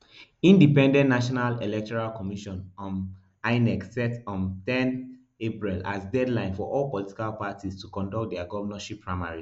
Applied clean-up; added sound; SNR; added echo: none; none; none; none.